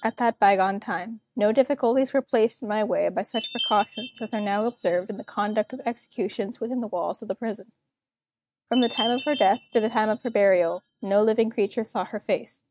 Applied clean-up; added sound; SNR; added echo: neural mask model RNNoise.